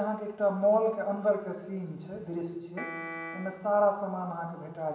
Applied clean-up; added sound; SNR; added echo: none; Piano; 9 dB; reverberation time 1.0 s.